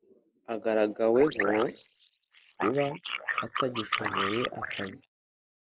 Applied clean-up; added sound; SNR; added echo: neural mask model Resemble Enhance denoiser.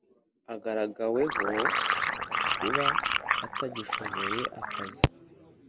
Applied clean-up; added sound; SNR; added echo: none; Liquid; -4 dB; none.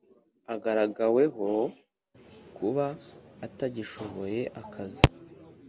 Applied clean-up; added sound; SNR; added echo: none; none; none; none.